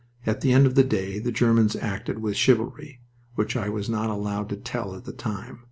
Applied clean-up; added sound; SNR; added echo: none; none; none; none.